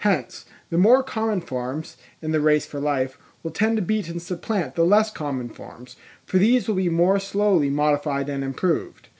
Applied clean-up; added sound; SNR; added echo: none; none; none; none.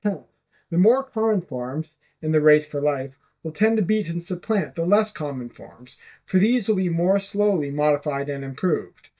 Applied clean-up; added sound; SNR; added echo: neural mask model DeepFilterNet 3.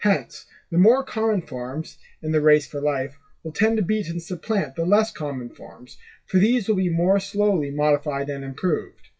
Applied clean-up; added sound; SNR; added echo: classical method WPE with log-MMSE.